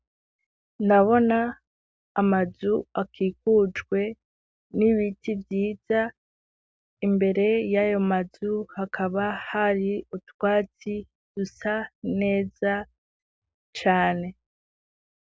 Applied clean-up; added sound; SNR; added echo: none; none; none; none.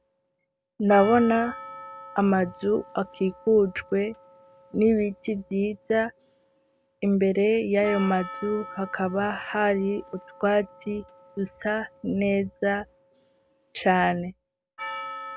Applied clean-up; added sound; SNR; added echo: none; Percussion; 17 dB; none.